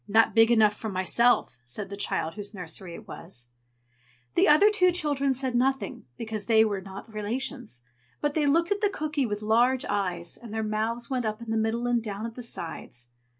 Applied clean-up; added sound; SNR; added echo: none; none; none; none.